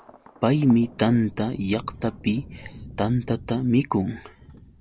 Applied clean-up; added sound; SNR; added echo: none; Thunder; 18 dB; none.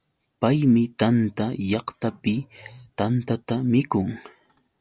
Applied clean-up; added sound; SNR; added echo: none; none; none; none.